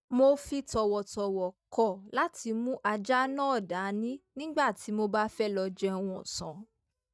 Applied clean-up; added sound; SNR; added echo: neural mask model DeepFilterNet 3.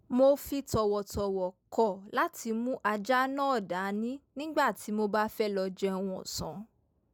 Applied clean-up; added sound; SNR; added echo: none; none; none; none.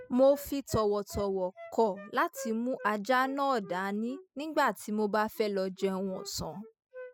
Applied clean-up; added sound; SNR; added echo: classical method spectral subtraction.